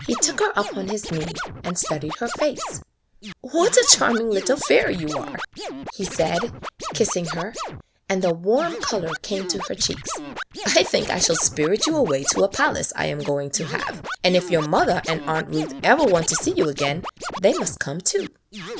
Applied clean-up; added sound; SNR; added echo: none; Scratching (performance technique); 10 dB; none.